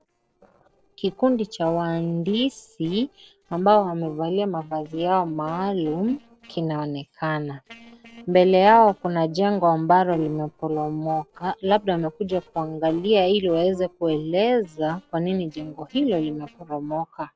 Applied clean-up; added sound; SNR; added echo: neural separator model SepFormer DNS4.